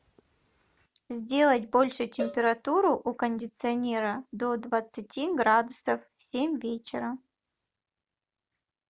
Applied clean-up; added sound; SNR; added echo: none; Cowbell; 13 dB; none.